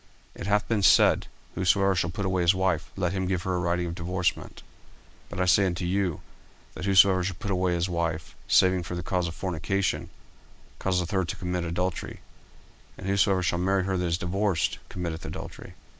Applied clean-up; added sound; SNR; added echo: neural mask model Resemble Enhance denoiser.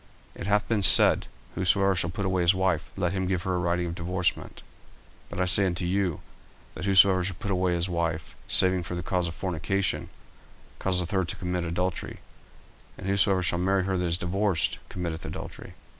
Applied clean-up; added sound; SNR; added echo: none; none; none; none.